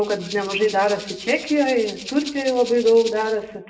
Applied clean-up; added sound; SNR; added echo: none; Rattle (instrument); 16 dB; reverberation time 0.6 s.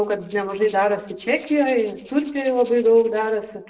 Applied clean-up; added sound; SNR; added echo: neural separator model SepFormer DNS4.